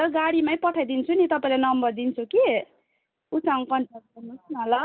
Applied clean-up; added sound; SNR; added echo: none; none; none; none.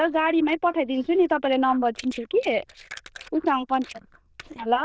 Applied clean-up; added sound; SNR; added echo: neural diffusion model UNIVERSE++.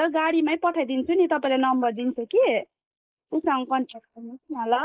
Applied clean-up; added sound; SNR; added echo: neural mask model Resemble Enhance denoiser.